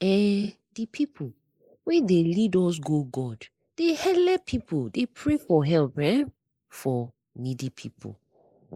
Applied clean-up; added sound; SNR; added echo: neural mask model Resemble Enhance denoiser.